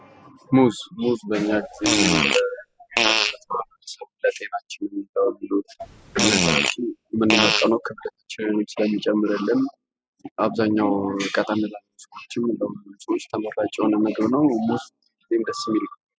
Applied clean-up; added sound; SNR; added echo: classical method spectral subtraction.